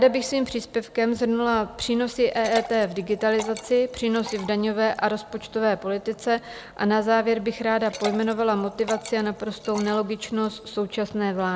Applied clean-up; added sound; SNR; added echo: none; Liquid; 18 dB; none.